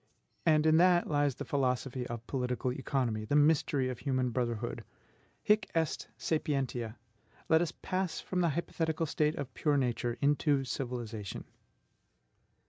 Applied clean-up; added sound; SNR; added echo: none; none; none; none.